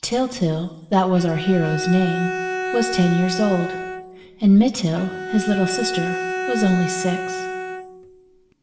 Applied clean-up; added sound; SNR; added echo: none; Bowed string instrument; 6 dB; reverberation time 0.9 s.